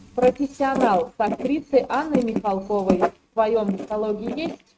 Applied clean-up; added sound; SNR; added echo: neural mask model RNNoise.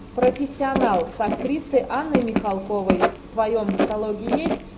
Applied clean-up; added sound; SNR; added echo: none; Keys jangling + Writing; 2 dB; none.